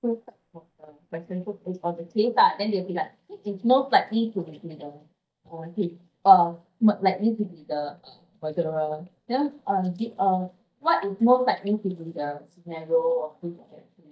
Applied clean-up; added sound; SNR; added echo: neural mask model DeepFilterNet 3.